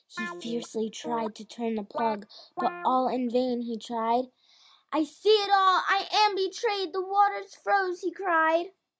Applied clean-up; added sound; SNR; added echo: none; Guitar; 13 dB; none.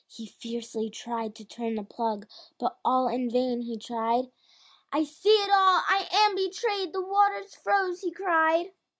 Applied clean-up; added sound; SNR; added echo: none; none; none; none.